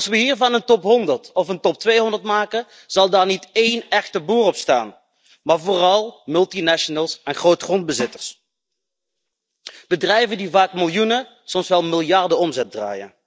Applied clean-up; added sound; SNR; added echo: neural mask model DeepFilterNet 3.